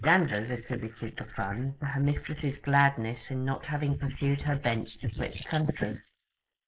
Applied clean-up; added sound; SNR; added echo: neural mask model Resemble Enhance denoiser.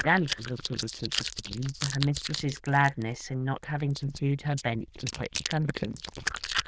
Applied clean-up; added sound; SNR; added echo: neural diffusion model UNIVERSE++.